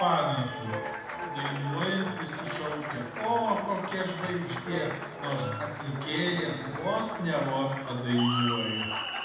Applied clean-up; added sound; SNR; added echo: none; Applause; 5 dB; reverberation time 1.0 s.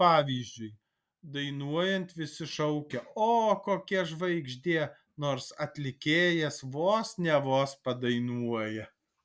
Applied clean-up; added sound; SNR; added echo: none; none; none; none.